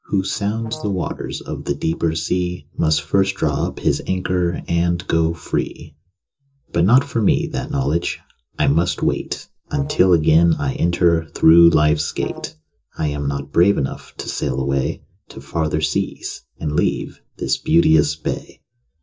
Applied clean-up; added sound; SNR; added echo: neural separator model SepFormer DNS4.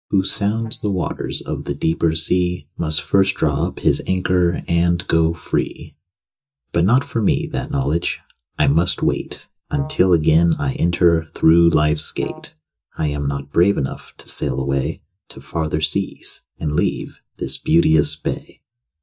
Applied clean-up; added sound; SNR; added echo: neural mask model DeepFilterNet 3.